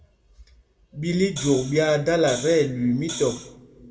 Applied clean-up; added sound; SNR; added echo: none; Hi-hat; 13 dB; reverberation time 1.2 s.